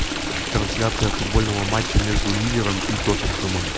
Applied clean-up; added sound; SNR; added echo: none; Stream; 2 dB; none.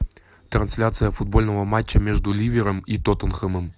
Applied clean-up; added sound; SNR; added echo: none; none; none; none.